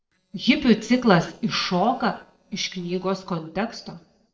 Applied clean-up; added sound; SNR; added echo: neural separator model SepFormer DNS4.